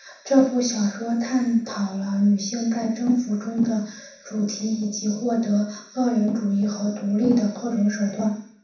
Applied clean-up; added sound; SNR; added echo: none; none; none; reverberation time 0.7 s.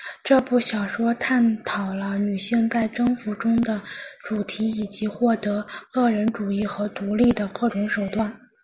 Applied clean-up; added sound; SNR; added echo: none; none; none; none.